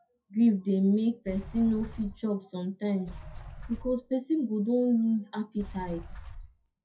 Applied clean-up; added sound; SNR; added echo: classical method WPE with log-MMSE.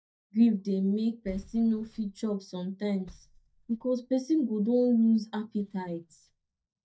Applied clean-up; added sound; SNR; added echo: neural mask model DeepFilterNet 3.